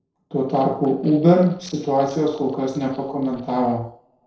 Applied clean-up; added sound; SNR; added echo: neural separator model SepFormer DNS4.